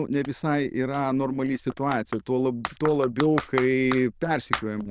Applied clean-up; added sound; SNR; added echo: neural diffusion model UNIVERSE++.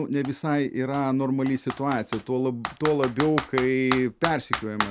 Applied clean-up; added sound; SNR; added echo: none; Computer keyboard; 9 dB; none.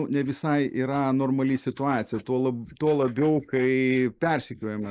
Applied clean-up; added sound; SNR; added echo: neural mask model Resemble Enhance denoiser.